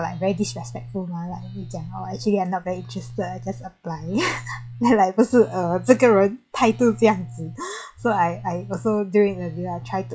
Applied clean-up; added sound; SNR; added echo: classical method log-MMSE.